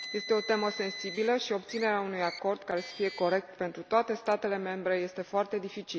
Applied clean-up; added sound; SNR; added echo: none; Car; 15 dB; none.